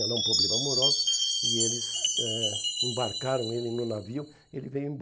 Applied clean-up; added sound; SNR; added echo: none; Chime; -4 dB; none.